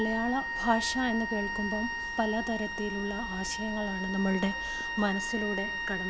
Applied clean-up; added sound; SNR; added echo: none; Wind instrument, woodwind instrument; 3 dB; none.